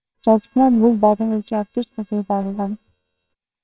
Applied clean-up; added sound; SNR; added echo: neural separator model SepFormer WHAMR!.